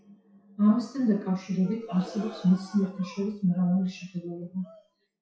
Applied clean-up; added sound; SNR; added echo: classical method WPE with log-MMSE.